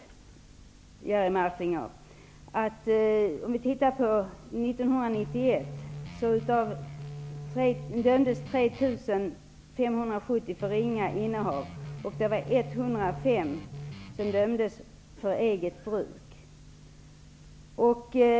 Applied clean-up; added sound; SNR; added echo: none; Guitar; 11 dB; none.